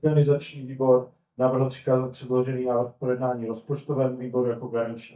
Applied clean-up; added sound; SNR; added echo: neural mask model DeepFilterNet 3.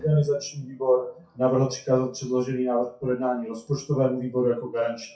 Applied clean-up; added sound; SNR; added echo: classical method WPE with log-MMSE.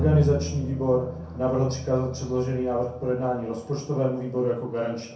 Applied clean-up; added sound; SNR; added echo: none; Bowed string instrument; 9 dB; reverberation time 0.5 s.